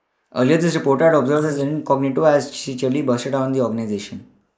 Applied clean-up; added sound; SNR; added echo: neural mask model Resemble Enhance denoiser.